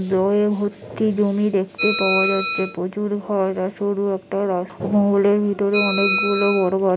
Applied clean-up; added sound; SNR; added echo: none; Bell; 8 dB; none.